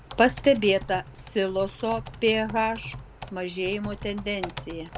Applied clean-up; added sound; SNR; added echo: none; Typing; 13 dB; none.